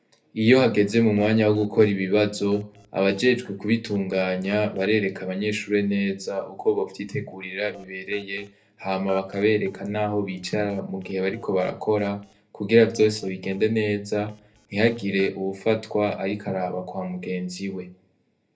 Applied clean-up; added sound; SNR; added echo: neural separator model SepFormer DNS4.